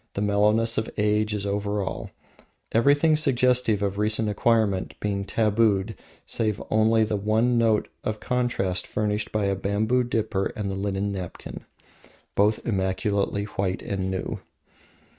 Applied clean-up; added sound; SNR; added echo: neural mask model RNNoise.